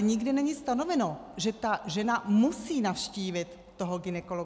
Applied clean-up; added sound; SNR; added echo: none; none; none; none.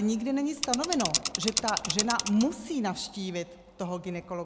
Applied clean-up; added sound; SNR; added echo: none; Mechanisms / Bicycle; 2 dB; none.